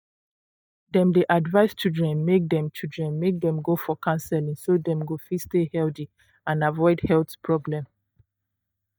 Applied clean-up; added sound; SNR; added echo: neural mask model DeepFilterNet 3.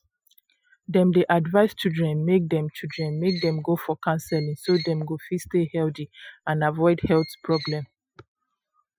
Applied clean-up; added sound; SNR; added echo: classical method Wiener filter.